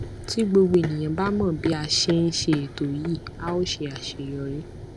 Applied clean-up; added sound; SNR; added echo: none; Run; 11 dB; none.